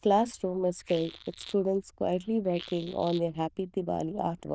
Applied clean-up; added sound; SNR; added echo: neural diffusion model UNIVERSE++.